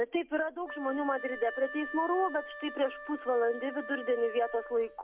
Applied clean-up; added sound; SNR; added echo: none; Wind instrument, woodwind instrument; 12 dB; none.